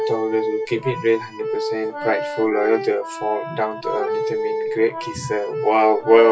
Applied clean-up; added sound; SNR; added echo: classical method WPE with log-MMSE.